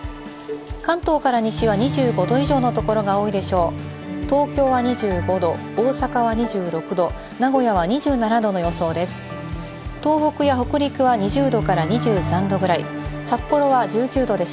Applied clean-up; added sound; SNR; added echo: none; Bowed string instrument; 12 dB; none.